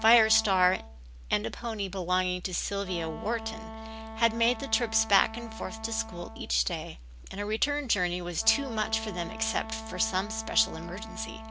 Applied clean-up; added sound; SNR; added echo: none; Wind instrument, woodwind instrument; 13 dB; none.